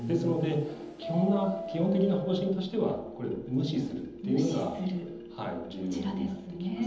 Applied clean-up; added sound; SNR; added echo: none; Subway, metro, underground; 12 dB; reverberation time 0.9 s.